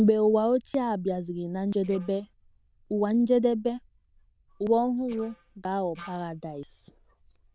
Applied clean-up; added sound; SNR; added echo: neural diffusion model UNIVERSE++.